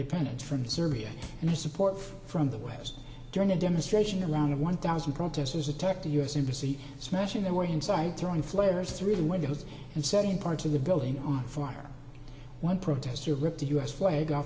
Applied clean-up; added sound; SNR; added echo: none; Drum / Drum kit; 16 dB; reverberation time 1.9 s.